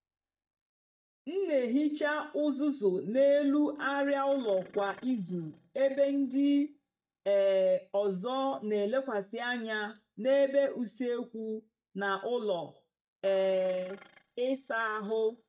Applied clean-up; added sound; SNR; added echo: neural mask model DeepFilterNet 3.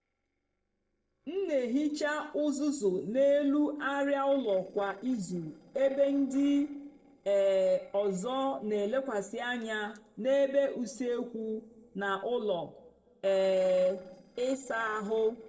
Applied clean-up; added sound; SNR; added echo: neural separator model SepFormer DNS4.